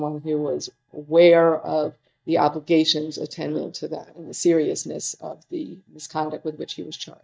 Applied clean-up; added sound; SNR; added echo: neural mask model DeepFilterNet 3.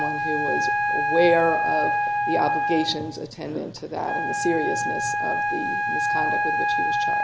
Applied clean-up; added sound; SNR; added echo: none; Wind instrument, woodwind instrument; -3 dB; none.